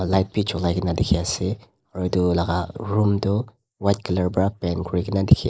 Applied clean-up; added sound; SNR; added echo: neural mask model Resemble Enhance denoiser.